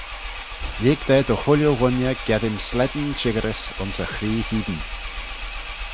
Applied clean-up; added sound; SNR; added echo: none; Engine; 8 dB; none.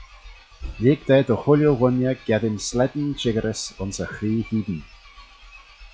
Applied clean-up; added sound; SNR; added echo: classical method log-MMSE.